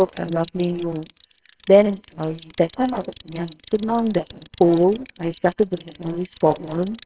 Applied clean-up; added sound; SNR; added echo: neural separator model SepFormer WHAMR!.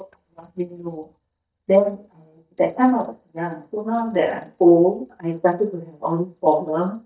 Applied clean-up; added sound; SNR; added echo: neural mask model DeepFilterNet 3.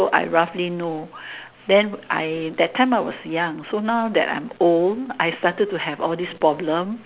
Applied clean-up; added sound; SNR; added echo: none; none; none; none.